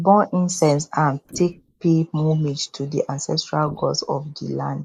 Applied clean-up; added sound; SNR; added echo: neural mask model Resemble Enhance denoiser.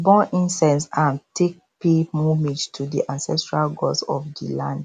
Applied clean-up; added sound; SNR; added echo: none; none; none; none.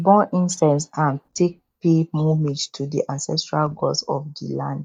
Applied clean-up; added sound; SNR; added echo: neural mask model DeepFilterNet 3.